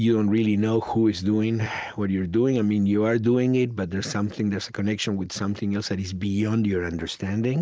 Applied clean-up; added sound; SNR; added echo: none; none; none; none.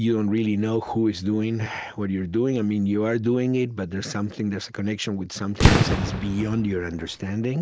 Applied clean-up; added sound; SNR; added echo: none; Fireworks; -2 dB; none.